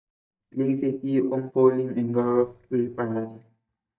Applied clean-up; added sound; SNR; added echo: neural mask model DeepFilterNet 3.